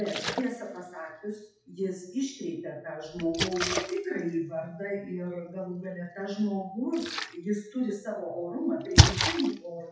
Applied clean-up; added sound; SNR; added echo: classical method WPE with log-MMSE.